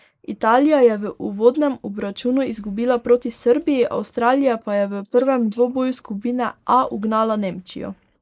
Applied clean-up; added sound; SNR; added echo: neural mask model Resemble Enhance denoiser.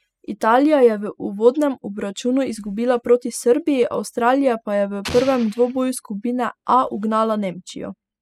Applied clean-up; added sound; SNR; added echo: classical method spectral subtraction.